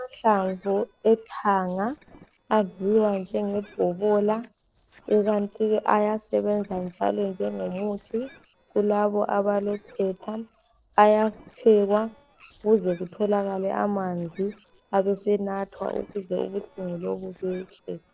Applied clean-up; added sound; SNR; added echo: neural separator model SepFormer DNS4.